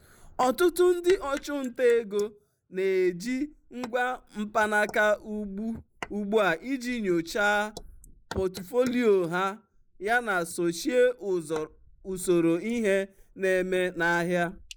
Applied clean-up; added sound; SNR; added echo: neural mask model Resemble Enhance denoiser.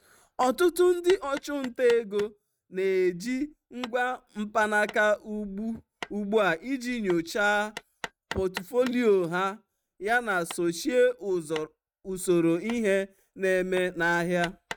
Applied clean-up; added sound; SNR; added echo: neural mask model RNNoise.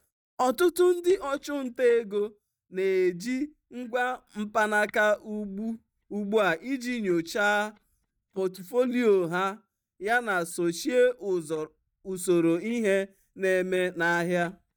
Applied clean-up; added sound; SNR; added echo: neural mask model DeepFilterNet 3.